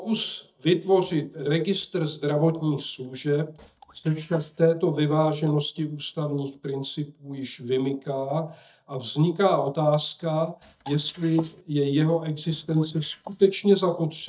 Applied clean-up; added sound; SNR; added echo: neural mask model DeepFilterNet 3.